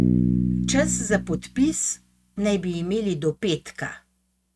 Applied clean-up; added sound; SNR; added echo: neural mask model RNNoise.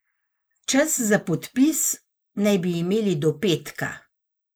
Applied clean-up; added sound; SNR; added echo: neural mask model Resemble Enhance denoiser.